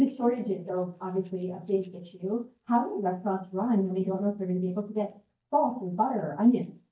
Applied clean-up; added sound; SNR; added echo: neural mask model DeepFilterNet 3.